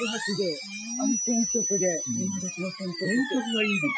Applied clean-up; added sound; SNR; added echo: classical method Wiener filter.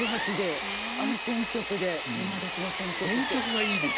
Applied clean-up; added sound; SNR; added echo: none; Power tool; -3 dB; none.